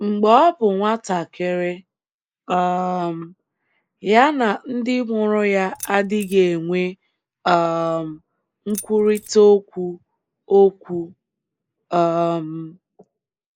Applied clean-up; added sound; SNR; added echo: neural mask model Resemble Enhance denoiser.